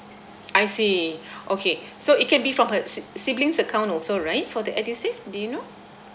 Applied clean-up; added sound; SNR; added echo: none; none; none; none.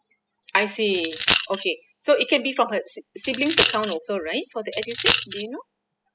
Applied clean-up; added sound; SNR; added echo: classical method spectral subtraction.